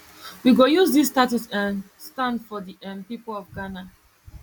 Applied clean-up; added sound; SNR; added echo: none; none; none; none.